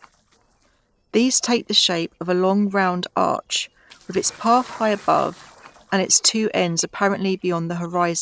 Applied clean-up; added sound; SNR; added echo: neural separator model SepFormer DNS4.